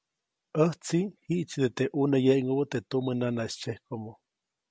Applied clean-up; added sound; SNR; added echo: none; none; none; none.